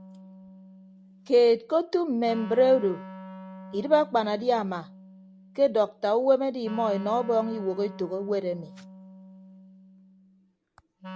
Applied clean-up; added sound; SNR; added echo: none; Wind instrument, woodwind instrument; 17 dB; none.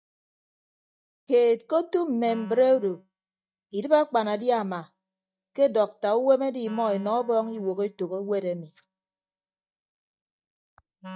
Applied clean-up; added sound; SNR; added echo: neural mask model DeepFilterNet 3.